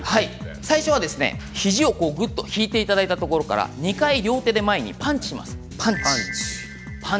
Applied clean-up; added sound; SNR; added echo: none; none; none; none.